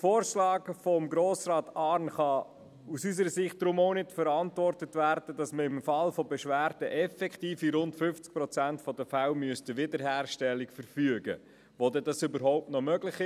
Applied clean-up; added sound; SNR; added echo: none; none; none; none.